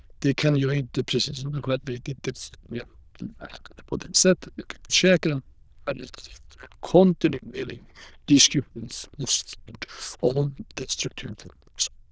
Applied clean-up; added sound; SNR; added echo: neural diffusion model UNIVERSE++.